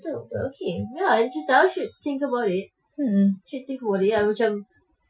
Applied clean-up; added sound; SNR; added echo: classical method Wiener filter.